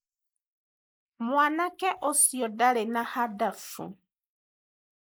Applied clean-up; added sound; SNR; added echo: neural mask model Resemble Enhance denoiser.